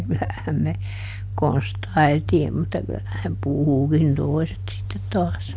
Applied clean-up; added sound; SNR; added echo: none; none; none; none.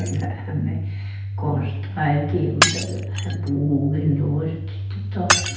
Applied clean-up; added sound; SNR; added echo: none; Shatter; 5 dB; reverberation time 0.8 s.